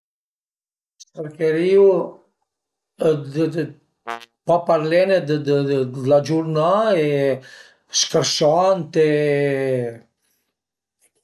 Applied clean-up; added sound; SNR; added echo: neural mask model DeepFilterNet 3.